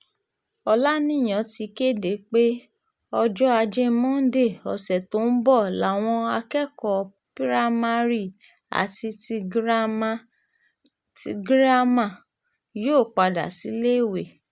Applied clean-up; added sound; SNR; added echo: none; none; none; none.